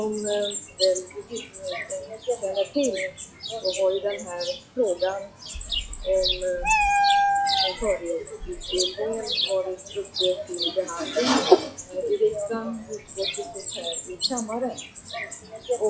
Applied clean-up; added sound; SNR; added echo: classical method log-MMSE.